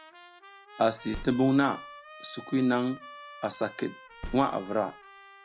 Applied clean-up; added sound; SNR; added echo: none; Car + Trumpet; 15 dB; none.